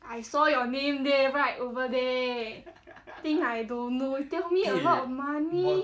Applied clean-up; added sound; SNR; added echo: none; none; none; none.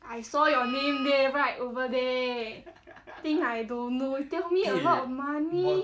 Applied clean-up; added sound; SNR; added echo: none; Wind instrument, woodwind instrument; 10 dB; none.